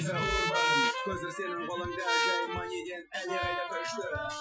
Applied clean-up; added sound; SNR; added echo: classical method Wiener filter.